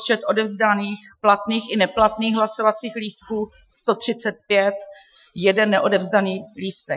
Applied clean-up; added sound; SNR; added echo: classical method Wiener filter.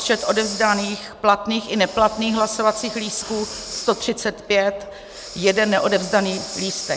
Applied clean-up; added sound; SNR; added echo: none; Breathing; 13 dB; none.